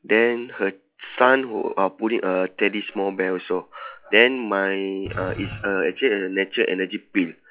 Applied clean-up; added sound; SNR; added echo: classical method log-MMSE.